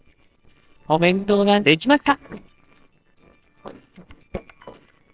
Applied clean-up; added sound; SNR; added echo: neural separator model SepFormer WHAMR!.